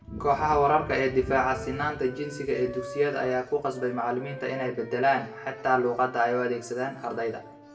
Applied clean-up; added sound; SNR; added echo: none; Wind instrument, woodwind instrument; 16 dB; reverberation time 0.6 s.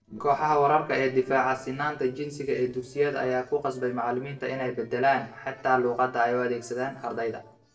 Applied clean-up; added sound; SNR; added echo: neural separator model SepFormer DNS4.